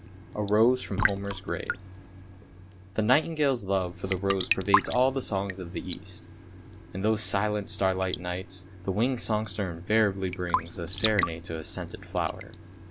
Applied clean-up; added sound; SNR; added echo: none; Raindrop / Drip / Trickle, dribble; 7 dB; none.